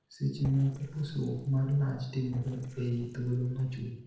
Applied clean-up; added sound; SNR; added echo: neural separator model SepFormer DNS4.